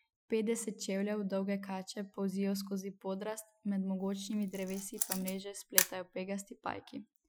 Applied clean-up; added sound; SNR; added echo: classical method Wiener filter.